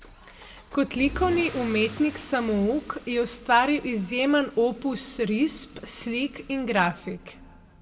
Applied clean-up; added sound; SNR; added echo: none; Engine starting / Accelerating, revving, vroom / Car; 17 dB; reverberation time 1.9 s.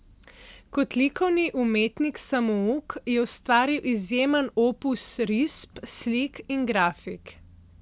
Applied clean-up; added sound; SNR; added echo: none; none; none; none.